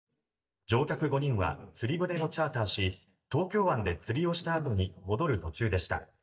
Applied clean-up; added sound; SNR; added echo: neural mask model DeepFilterNet 3.